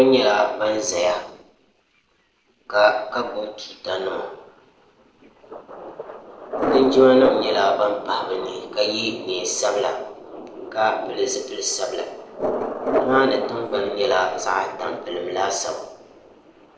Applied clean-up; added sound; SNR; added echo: neural separator model SepFormer DNS4.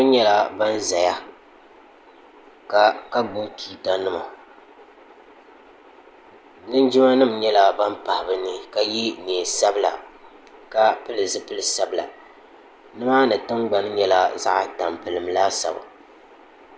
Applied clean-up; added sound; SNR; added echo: none; none; none; none.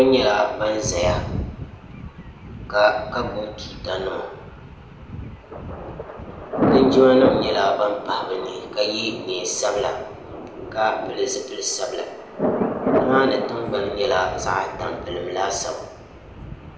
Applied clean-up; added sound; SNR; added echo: none; Thunder; 5 dB; reverberation time 0.8 s.